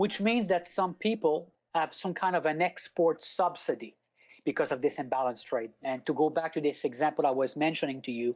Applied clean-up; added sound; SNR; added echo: neural mask model DeepFilterNet 3.